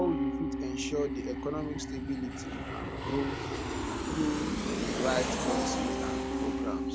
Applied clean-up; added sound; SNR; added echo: none; Aircraft + Piano; -2 dB; none.